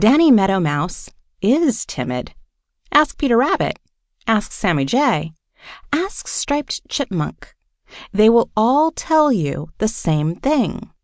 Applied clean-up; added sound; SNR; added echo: none; none; none; none.